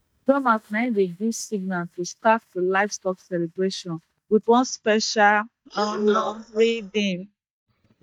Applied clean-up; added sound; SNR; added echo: neural mask model DeepFilterNet 3.